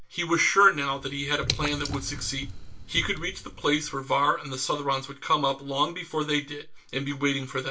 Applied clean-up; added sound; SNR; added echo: none; Drip / Water; 9 dB; reverberation time 0.2 s.